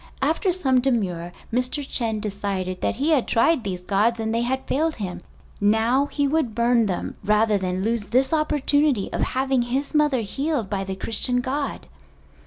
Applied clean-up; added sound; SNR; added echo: none; none; none; none.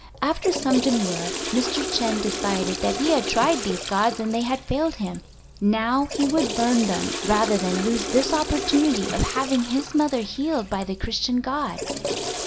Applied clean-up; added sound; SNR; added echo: none; Toilet flush / Water; 7 dB; none.